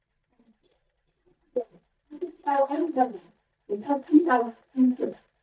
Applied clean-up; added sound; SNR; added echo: neural mask model DeepFilterNet 3.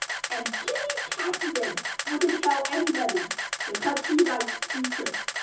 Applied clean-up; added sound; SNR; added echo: none; Camera; 2 dB; reverberation time 0.6 s.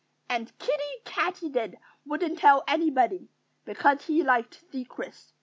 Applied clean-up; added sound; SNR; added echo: none; none; none; none.